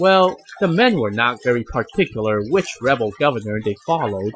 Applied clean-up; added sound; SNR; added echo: classical method Wiener filter.